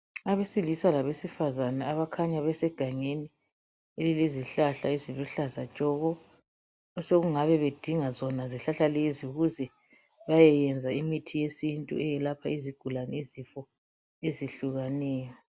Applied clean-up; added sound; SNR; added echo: none; none; none; none.